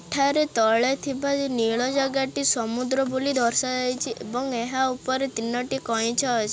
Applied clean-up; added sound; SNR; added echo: none; none; none; none.